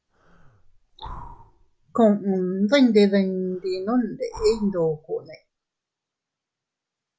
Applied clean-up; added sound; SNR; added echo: none; Breathing; 20 dB; none.